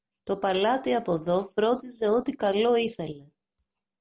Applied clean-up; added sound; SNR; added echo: none; none; none; none.